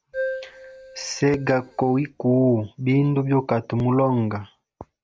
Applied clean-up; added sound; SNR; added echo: none; Keyboard (musical); 12 dB; none.